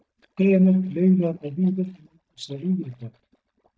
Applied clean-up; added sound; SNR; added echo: neural mask model DeepFilterNet 3.